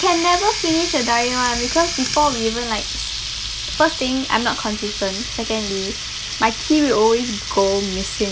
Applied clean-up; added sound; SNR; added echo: none; Water tap, faucet; 6 dB; none.